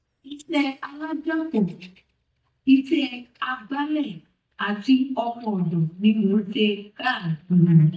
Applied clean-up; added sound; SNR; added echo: neural mask model DeepFilterNet 3.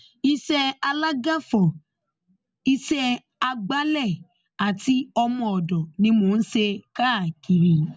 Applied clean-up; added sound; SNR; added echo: none; none; none; none.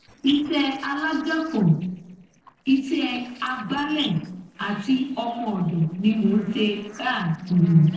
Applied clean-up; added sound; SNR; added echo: neural separator model SepFormer DNS4.